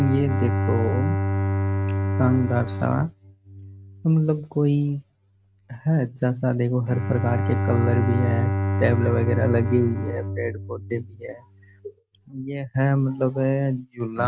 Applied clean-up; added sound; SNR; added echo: neural mask model RNNoise.